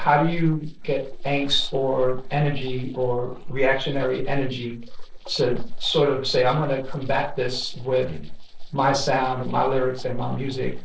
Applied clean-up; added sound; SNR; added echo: neural separator model SepFormer DNS4.